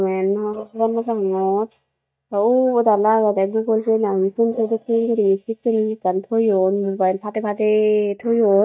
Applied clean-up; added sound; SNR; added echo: neural mask model DeepFilterNet 3.